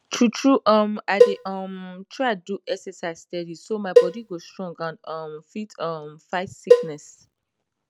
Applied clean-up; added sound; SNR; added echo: none; Cowbell; -4 dB; none.